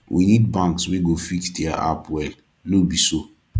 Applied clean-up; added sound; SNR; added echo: none; none; none; none.